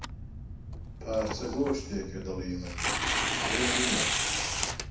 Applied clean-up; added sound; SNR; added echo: none; Tearing; -4 dB; reverberation time 0.7 s.